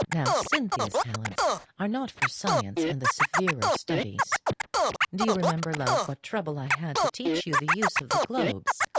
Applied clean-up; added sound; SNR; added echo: none; Scratching (performance technique); -5 dB; none.